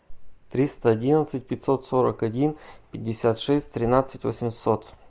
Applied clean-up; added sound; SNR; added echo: none; none; none; none.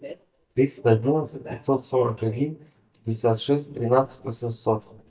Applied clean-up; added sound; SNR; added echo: neural mask model DeepFilterNet 3.